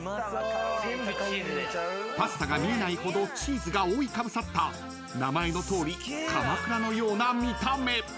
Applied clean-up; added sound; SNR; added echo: none; none; none; none.